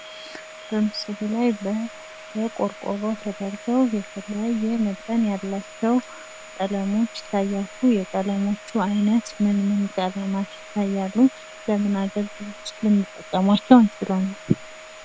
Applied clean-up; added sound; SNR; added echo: none; Domestic sounds, home sounds; 17 dB; none.